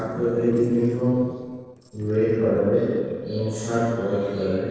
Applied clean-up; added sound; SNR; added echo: neural separator model SepFormer DNS4.